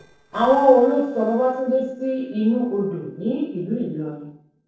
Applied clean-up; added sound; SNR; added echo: neural separator model SepFormer DNS4.